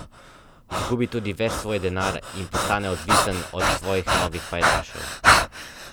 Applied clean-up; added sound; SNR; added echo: none; Breathing; -3 dB; none.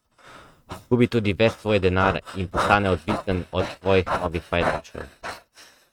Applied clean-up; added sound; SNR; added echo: neural mask model RNNoise.